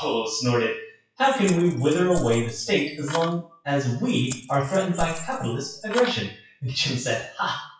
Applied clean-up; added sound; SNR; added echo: classical method WPE with log-MMSE.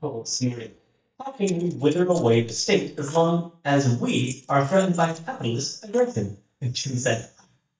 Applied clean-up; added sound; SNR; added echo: neural mask model DeepFilterNet 3.